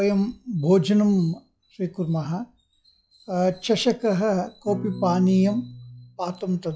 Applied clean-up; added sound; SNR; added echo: classical method log-MMSE.